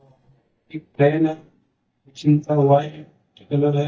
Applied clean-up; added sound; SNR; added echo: neural mask model DeepFilterNet 3.